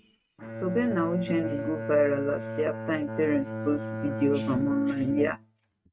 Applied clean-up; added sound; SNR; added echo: neural mask model RNNoise.